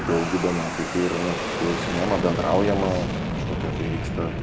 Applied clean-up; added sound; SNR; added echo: none; Fixed-wing aircraft, airplane; 2 dB; none.